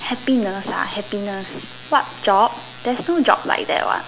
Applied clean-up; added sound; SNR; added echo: none; none; none; none.